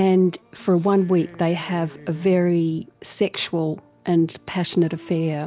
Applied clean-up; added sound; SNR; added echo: none; none; none; none.